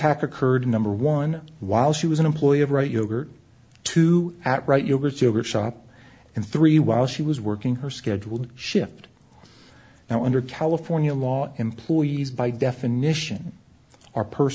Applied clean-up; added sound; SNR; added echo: none; none; none; none.